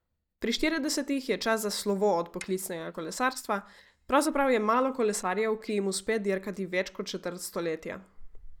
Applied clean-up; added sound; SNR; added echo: neural mask model DeepFilterNet 3.